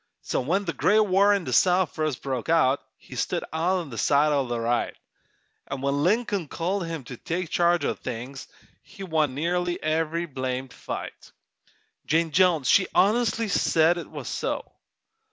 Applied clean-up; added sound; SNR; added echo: none; none; none; none.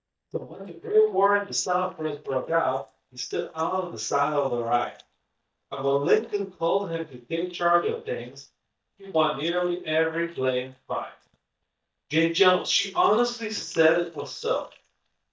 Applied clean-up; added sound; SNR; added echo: neural mask model DeepFilterNet 3.